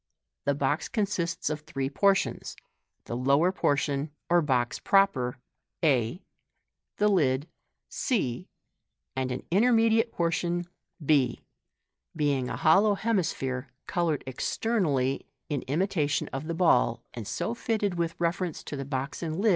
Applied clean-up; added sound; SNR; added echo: none; none; none; none.